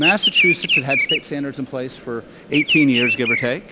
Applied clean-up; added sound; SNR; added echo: none; Bird vocalization, bird call, bird song; -1 dB; none.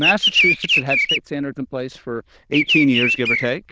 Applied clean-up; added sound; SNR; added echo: neural diffusion model UNIVERSE++.